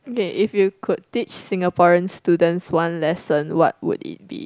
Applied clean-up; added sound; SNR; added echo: none; none; none; none.